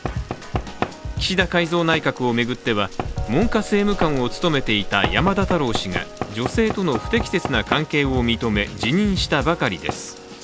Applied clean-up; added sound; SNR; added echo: none; Rain + Knock / Wood; 9 dB; none.